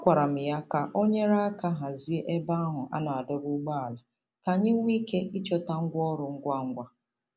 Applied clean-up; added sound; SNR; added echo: none; none; none; none.